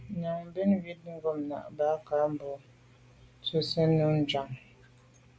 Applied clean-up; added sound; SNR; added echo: none; none; none; none.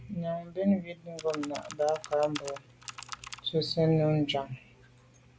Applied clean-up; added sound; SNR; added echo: none; Computer keyboard; 13 dB; none.